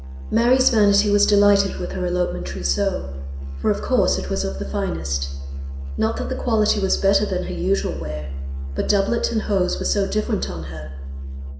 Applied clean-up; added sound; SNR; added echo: none; Musical instrument; 6 dB; reverberation time 0.7 s.